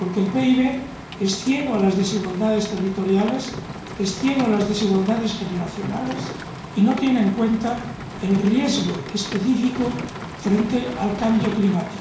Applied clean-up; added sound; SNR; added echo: none; Rain; 11 dB; reverberation time 0.6 s.